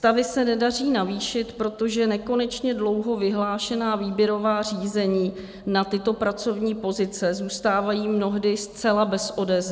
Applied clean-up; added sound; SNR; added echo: none; none; none; none.